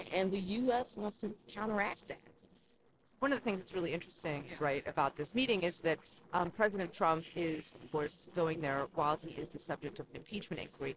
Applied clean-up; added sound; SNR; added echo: neural separator model SepFormer DNS4.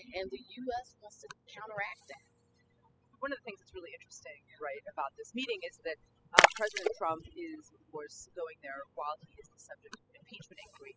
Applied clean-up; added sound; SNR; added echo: classical method spectral subtraction.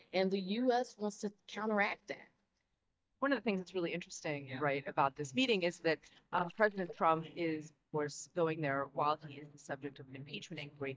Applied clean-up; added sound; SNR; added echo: neural mask model DeepFilterNet 3.